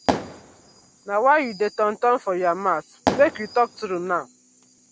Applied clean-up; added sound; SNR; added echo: none; Fireworks; 5 dB; none.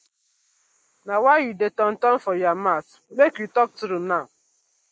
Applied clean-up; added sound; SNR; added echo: neural mask model Resemble Enhance denoiser.